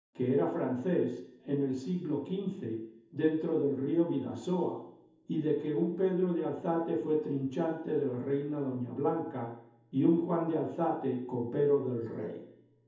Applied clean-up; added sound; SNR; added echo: none; none; none; reverberation time 0.7 s.